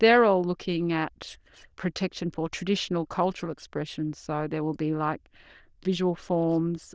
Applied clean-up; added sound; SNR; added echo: neural diffusion model UNIVERSE++.